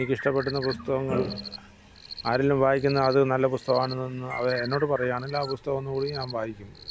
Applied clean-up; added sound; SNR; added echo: none; Bird + Cricket; 15 dB; none.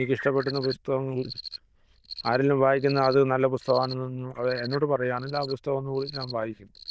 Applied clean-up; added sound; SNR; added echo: neural diffusion model UNIVERSE++.